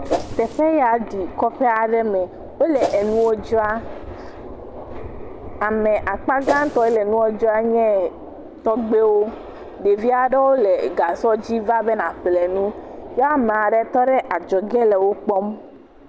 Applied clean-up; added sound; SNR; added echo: none; Whoosh, swoosh, swish; 6 dB; none.